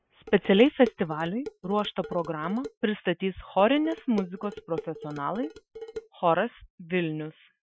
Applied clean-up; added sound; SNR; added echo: classical method Wiener filter.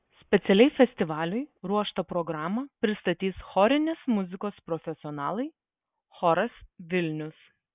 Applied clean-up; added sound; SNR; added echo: none; none; none; none.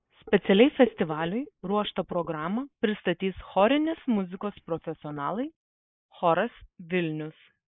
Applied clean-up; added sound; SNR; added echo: neural mask model Resemble Enhance denoiser.